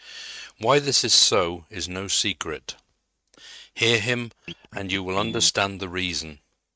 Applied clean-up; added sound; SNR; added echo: neural mask model RNNoise.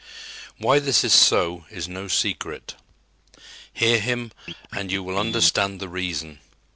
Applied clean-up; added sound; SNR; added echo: none; Scratching (performance technique); 13 dB; none.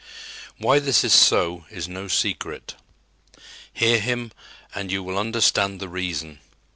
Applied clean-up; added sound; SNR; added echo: none; none; none; none.